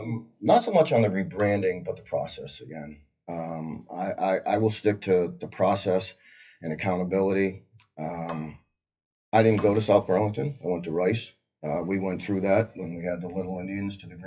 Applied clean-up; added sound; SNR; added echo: classical method WPE with log-MMSE.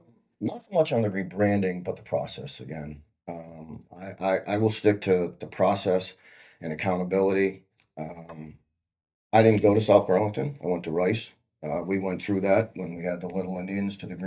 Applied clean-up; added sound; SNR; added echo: neural mask model DeepFilterNet 3.